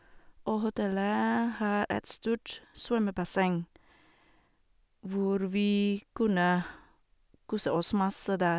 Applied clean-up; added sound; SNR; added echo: none; none; none; none.